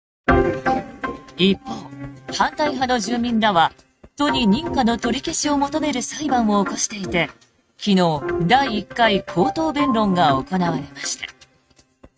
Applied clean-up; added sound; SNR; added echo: neural mask model RNNoise.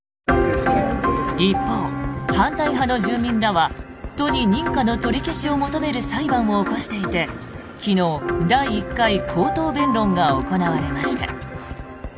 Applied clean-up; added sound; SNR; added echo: none; Wind instrument, woodwind instrument; 11 dB; none.